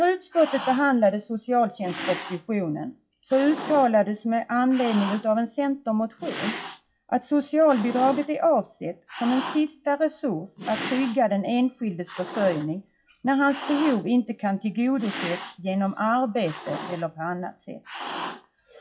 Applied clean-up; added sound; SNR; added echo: classical method WPE with log-MMSE.